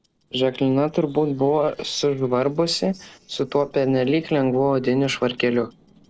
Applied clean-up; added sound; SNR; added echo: neural separator model SepFormer DNS4.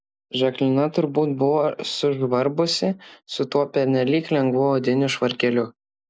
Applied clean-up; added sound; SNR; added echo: none; none; none; none.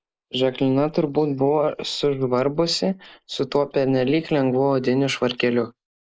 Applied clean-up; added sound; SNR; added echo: neural mask model Resemble Enhance denoiser.